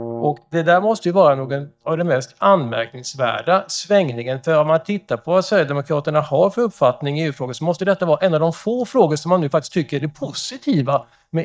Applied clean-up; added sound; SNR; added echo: neural mask model DeepFilterNet 3.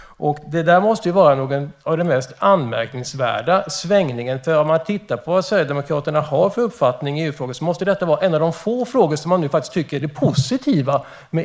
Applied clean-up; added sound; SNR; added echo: neural mask model Resemble Enhance denoiser.